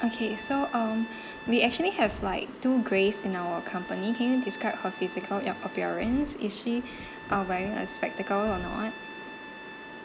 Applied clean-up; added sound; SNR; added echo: none; Explosion + Trumpet; 14 dB; none.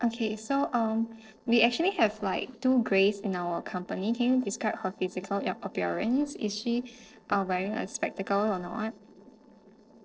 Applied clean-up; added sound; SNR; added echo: neural separator model SepFormer DNS4.